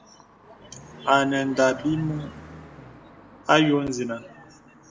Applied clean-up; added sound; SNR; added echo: none; Car passing by; 19 dB; reverberation time 0.7 s.